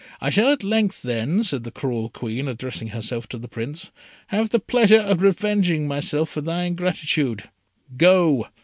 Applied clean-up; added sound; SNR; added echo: none; none; none; none.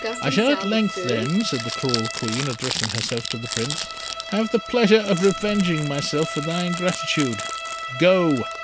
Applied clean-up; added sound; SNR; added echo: none; Bowed string instrument + Crumpling, crinkling; 7 dB; none.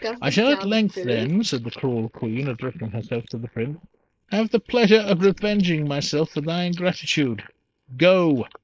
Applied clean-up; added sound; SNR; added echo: neural mask model Resemble Enhance denoiser.